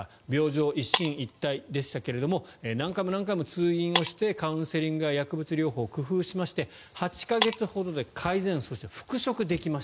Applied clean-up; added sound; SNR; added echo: none; Shatter; 10 dB; none.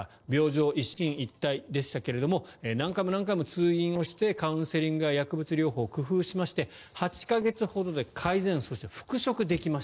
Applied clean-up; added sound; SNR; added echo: neural separator model SepFormer DNS4.